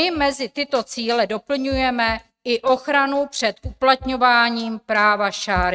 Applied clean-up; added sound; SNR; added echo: neural mask model RNNoise.